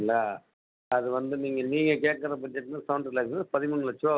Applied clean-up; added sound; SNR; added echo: none; none; none; none.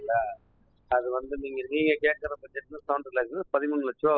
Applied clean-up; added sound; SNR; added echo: classical method spectral subtraction.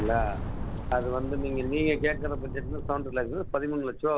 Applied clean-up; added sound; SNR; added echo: none; Boom; 4 dB; none.